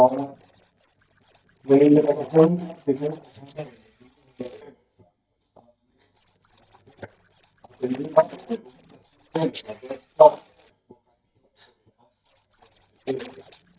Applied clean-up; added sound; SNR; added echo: neural mask model DeepFilterNet 3.